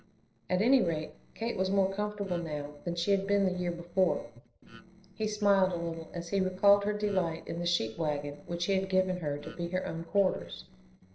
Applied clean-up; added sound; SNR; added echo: neural separator model SepFormer DNS4.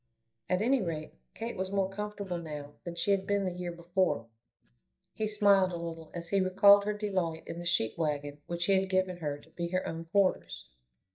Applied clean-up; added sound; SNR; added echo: neural mask model DeepFilterNet 3.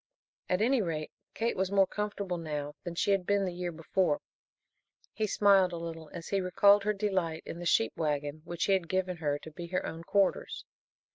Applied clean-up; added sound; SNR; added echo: none; none; none; none.